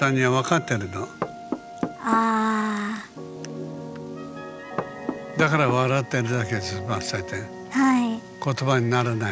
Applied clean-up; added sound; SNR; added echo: none; Knock / Wood; 11 dB; none.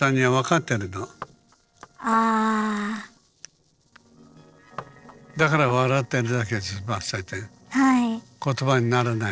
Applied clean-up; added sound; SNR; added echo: neural separator model SepFormer DNS4.